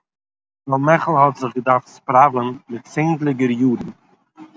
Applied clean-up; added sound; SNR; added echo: none; none; none; none.